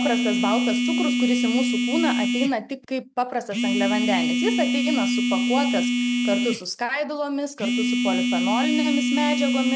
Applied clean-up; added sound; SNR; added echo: none; Telephone; -4 dB; none.